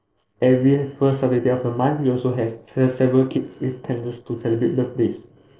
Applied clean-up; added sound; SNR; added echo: neural separator model SepFormer DNS4.